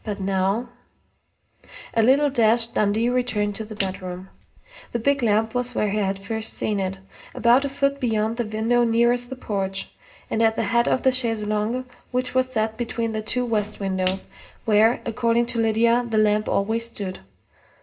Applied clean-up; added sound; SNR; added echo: none; Splash, splatter; 18 dB; reverberation time 0.2 s.